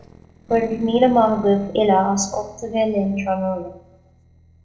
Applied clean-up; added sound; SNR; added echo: neural separator model SepFormer DNS4.